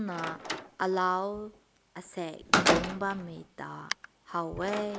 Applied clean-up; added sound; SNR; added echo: none; Slam; 0 dB; none.